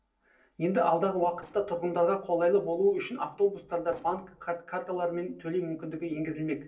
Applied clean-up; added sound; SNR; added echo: neural separator model SepFormer DNS4.